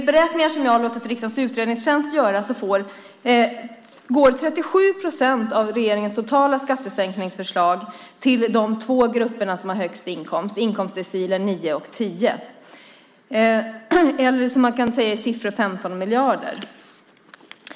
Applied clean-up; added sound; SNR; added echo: none; none; none; none.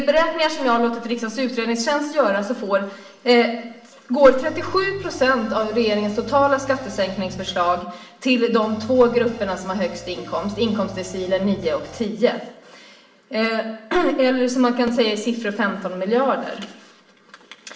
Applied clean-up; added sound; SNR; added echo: none; Guitar; 18 dB; reverberation time 0.6 s.